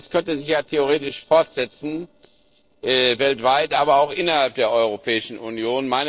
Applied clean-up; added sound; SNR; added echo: neural separator model SepFormer DNS4.